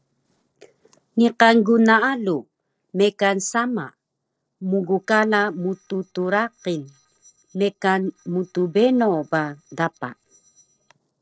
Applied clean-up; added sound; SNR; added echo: neural separator model SepFormer DNS4.